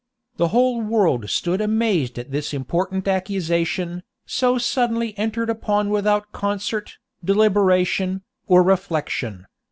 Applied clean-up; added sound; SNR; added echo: none; none; none; none.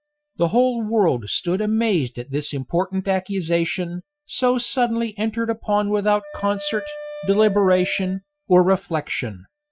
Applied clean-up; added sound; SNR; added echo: classical method Wiener filter.